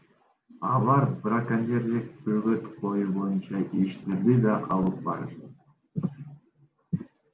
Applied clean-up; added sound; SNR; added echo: none; none; none; none.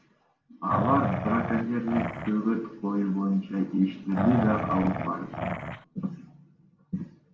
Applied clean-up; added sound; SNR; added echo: none; Growling; 3 dB; reverberation time 0.8 s.